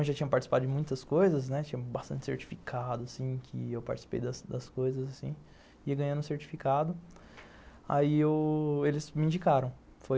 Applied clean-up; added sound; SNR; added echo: none; none; none; none.